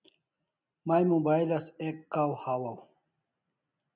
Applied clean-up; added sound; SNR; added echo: none; none; none; none.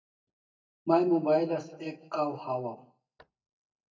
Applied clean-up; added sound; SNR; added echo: neural mask model DeepFilterNet 3.